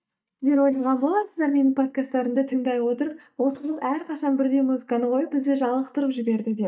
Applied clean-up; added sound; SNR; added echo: neural mask model DeepFilterNet 3.